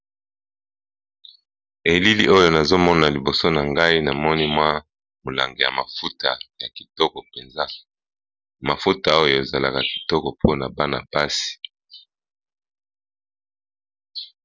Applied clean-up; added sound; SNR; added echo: none; none; none; none.